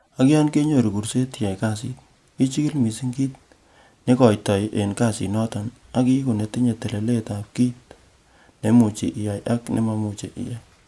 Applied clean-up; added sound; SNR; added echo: none; none; none; none.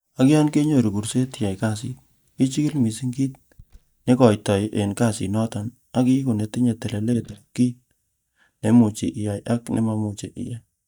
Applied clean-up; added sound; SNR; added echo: neural mask model DeepFilterNet 3.